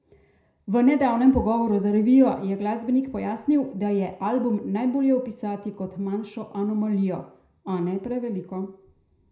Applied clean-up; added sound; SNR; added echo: none; none; none; reverberation time 0.5 s.